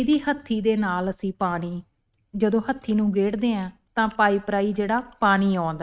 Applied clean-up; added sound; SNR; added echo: neural mask model RNNoise.